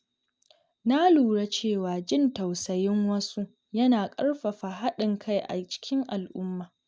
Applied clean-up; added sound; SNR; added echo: none; none; none; none.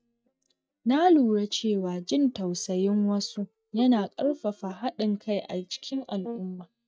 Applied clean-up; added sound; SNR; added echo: neural mask model DeepFilterNet 3.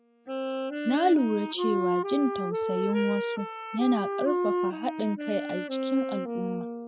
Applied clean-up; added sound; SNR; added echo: classical method spectral subtraction.